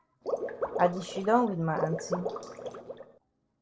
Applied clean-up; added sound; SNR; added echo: neural separator model SepFormer DNS4.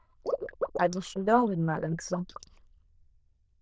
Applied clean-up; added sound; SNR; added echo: neural diffusion model UNIVERSE++.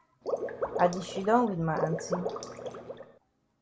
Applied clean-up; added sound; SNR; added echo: none; Water / Liquid; 4 dB; none.